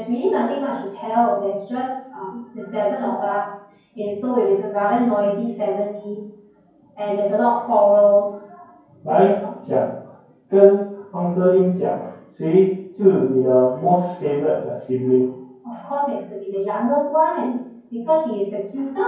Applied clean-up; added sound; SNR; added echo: none; none; none; reverberation time 0.9 s.